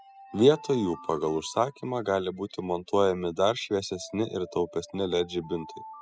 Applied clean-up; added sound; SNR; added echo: classical method spectral subtraction.